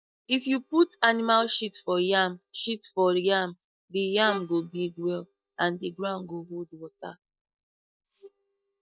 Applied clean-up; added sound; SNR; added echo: neural mask model DeepFilterNet 3.